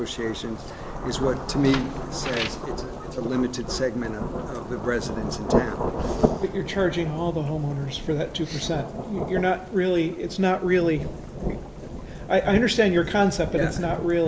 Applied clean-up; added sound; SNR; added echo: none; Rain / Thunderstorm; 5 dB; none.